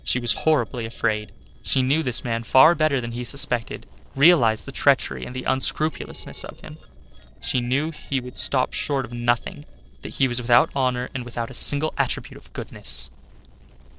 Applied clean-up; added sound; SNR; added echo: neural separator model SepFormer DNS4.